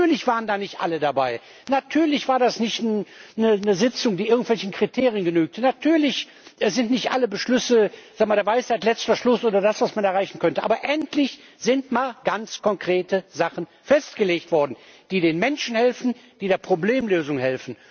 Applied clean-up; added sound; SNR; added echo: none; none; none; none.